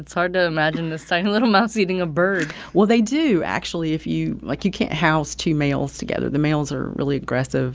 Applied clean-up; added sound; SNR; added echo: none; none; none; none.